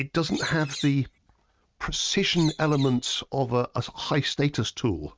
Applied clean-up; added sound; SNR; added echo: neural mask model RNNoise.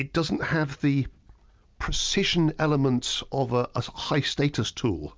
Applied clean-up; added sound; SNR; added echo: none; none; none; none.